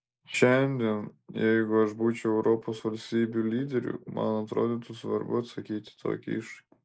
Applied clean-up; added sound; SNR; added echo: neural mask model Resemble Enhance denoiser.